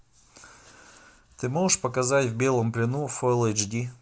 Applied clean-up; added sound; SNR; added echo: none; none; none; none.